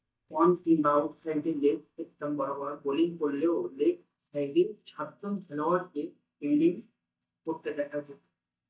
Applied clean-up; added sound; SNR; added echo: neural mask model DeepFilterNet 3.